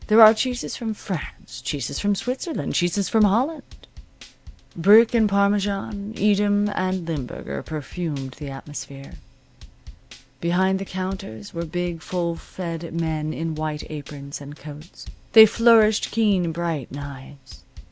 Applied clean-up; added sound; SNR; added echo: none; Drum kit; 20 dB; none.